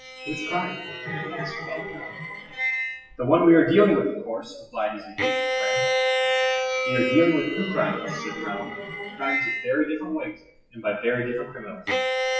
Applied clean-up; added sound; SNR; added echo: classical method WPE with log-MMSE.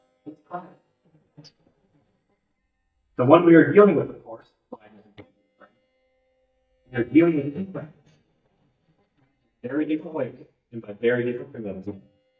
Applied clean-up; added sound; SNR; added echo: neural mask model DeepFilterNet 3.